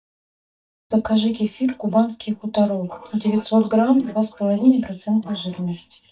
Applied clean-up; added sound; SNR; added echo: neural mask model DeepFilterNet 3.